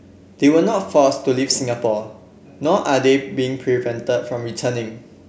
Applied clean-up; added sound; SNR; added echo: none; none; none; none.